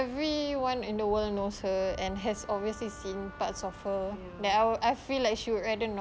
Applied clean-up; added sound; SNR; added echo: none; Wind instrument, woodwind instrument; 20 dB; none.